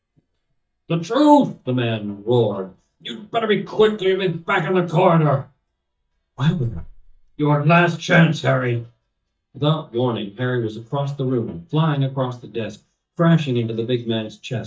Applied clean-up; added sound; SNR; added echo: neural mask model DeepFilterNet 3.